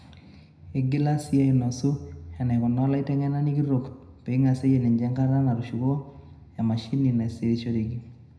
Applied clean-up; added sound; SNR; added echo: none; none; none; reverberation time 0.8 s.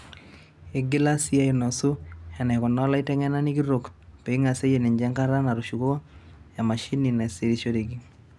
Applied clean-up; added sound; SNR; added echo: none; none; none; none.